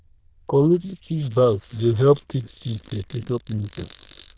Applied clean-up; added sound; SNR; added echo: neural diffusion model UNIVERSE++.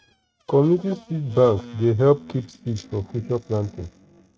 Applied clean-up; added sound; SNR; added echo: neural mask model RNNoise.